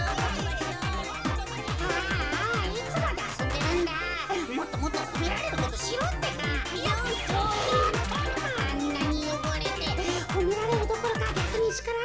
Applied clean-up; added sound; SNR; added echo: none; Drum kit; 1 dB; reverberation time 0.8 s.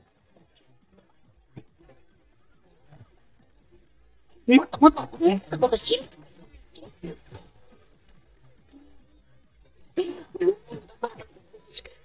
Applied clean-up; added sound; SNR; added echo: neural mask model DeepFilterNet 3.